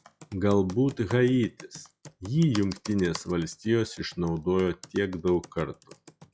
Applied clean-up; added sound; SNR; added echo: classical method log-MMSE.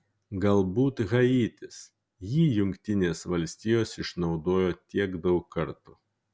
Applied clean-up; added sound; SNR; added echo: none; none; none; none.